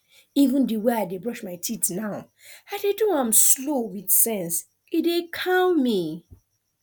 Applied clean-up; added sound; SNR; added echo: none; none; none; none.